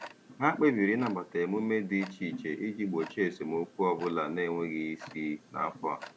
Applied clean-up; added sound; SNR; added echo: none; Tick-tock; 18 dB; none.